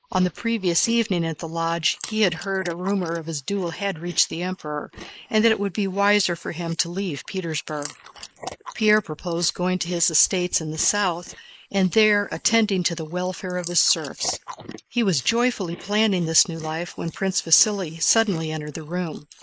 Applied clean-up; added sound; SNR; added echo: neural mask model Resemble Enhance denoiser.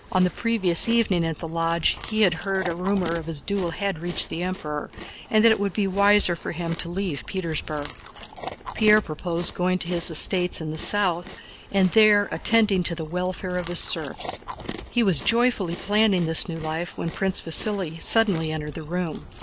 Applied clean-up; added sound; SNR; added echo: none; Chewing, mastication; 15 dB; none.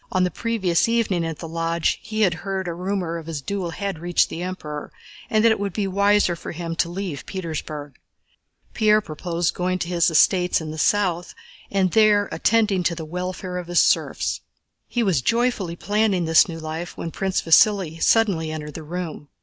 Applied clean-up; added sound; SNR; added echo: none; none; none; none.